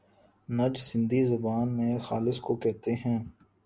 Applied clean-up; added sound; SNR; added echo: none; none; none; none.